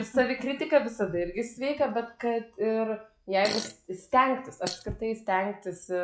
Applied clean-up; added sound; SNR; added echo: classical method log-MMSE.